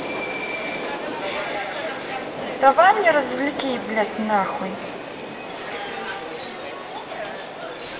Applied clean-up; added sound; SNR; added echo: none; Subway, metro, underground; 5 dB; reverberation time 2.6 s.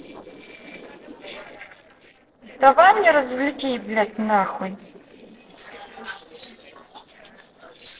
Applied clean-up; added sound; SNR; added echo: neural separator model SepFormer DNS4.